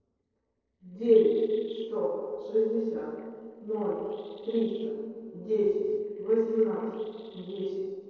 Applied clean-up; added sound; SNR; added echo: neural separator model SepFormer DNS4.